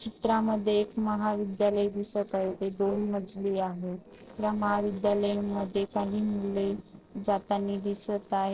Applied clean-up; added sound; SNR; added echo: neural separator model SepFormer DNS4.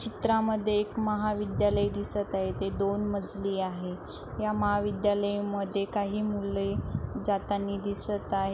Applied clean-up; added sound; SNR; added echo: none; none; none; none.